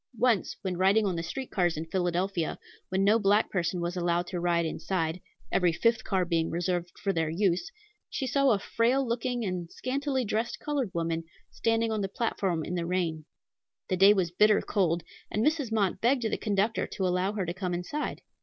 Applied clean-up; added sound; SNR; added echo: none; none; none; none.